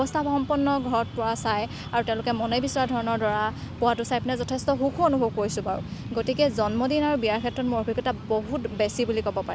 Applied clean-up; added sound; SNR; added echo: none; none; none; none.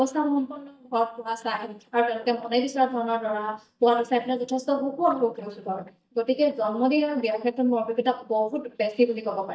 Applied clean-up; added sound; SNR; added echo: neural mask model DeepFilterNet 3.